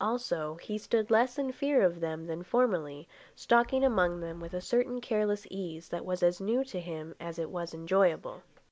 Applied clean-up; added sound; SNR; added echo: none; Wind; 17 dB; none.